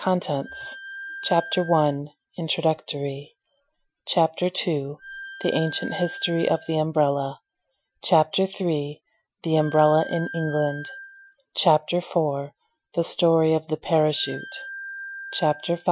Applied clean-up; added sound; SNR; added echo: classical method Wiener filter.